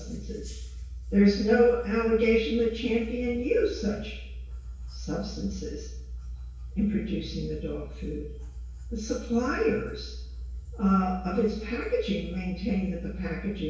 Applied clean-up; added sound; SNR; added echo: none; none; none; reverberation time 0.6 s.